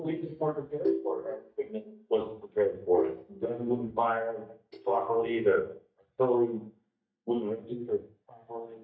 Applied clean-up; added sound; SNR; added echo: neural mask model DeepFilterNet 3.